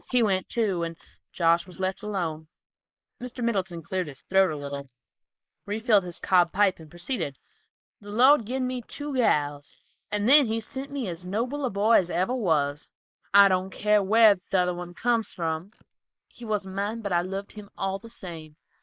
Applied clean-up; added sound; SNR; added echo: neural mask model Resemble Enhance denoiser.